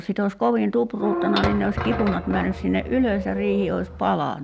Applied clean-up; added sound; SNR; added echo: none; Squeak / Thump, thud; 6 dB; none.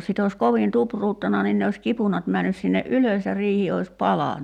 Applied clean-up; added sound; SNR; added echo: none; none; none; none.